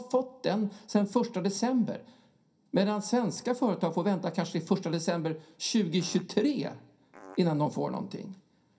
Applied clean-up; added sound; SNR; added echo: none; Fart; 19 dB; reverberation time 0.3 s.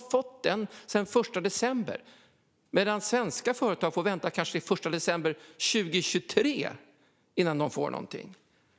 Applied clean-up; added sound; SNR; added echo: none; none; none; none.